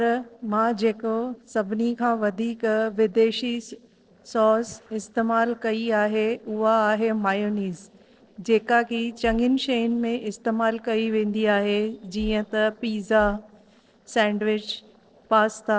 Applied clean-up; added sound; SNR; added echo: neural separator model SepFormer DNS4.